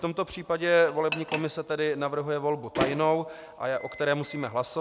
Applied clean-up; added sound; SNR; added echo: none; Microwave oven; 12 dB; none.